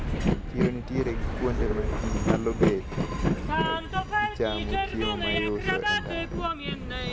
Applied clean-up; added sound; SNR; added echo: none; Train; -5 dB; none.